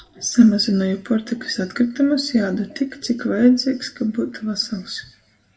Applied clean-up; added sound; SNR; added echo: none; none; none; reverberation time 0.6 s.